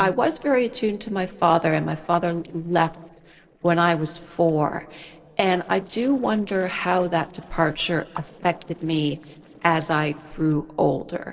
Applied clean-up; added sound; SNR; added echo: neural separator model SepFormer DNS4.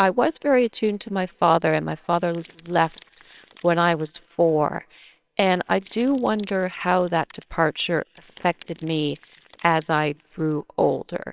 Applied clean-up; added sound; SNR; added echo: neural separator model SepFormer WHAMR!.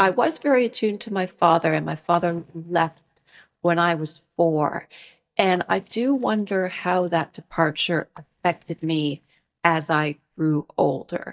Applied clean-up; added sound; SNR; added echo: neural mask model DeepFilterNet 3.